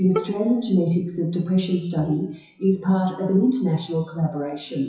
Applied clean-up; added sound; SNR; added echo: classical method WPE with log-MMSE.